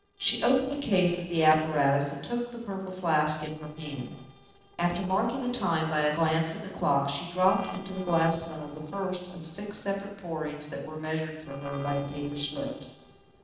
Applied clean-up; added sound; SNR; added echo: neural separator model SepFormer DNS4.